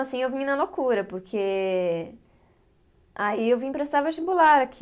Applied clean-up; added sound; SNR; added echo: none; none; none; none.